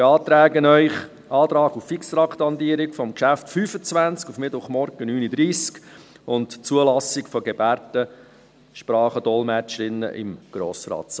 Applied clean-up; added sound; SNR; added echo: none; none; none; none.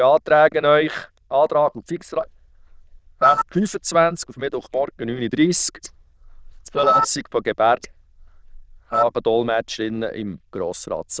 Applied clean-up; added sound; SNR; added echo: neural diffusion model UNIVERSE++.